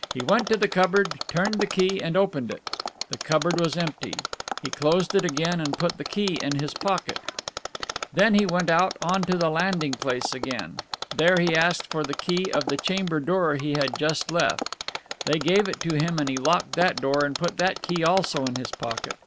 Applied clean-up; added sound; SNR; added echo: none; Mechanisms; 9 dB; none.